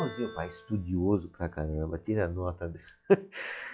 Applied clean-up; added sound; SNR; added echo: classical method log-MMSE.